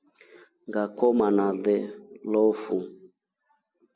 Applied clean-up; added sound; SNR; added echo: none; none; none; none.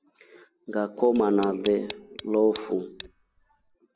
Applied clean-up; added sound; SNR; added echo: none; Tick; 14 dB; none.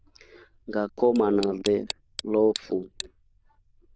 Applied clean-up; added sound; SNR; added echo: neural diffusion model UNIVERSE++.